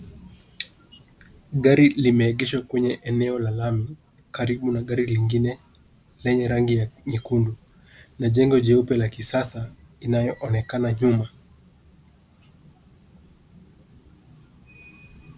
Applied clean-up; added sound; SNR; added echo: none; none; none; none.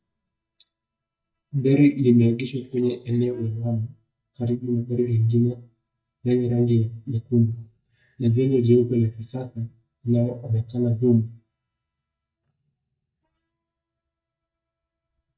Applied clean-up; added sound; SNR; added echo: neural mask model DeepFilterNet 3.